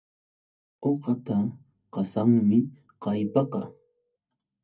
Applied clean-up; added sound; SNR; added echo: neural mask model DeepFilterNet 3.